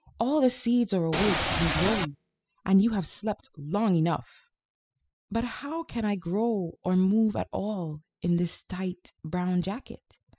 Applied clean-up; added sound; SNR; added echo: classical method spectral subtraction.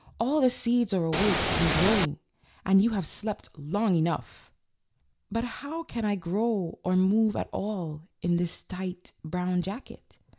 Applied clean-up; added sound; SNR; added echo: none; Ocean / Boat, Water vehicle; -1 dB; none.